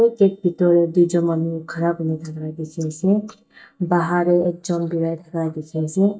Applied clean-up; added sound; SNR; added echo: neural mask model DeepFilterNet 3.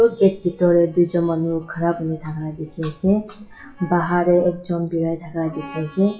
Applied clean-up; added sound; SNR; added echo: classical method WPE with log-MMSE.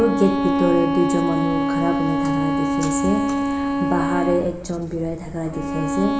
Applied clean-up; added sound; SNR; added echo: none; Bowed string instrument; -1 dB; reverberation time 2.1 s.